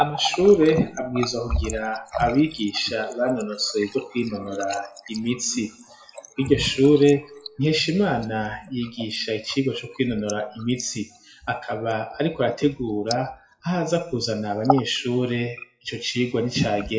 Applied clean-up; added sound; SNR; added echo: classical method WPE with log-MMSE.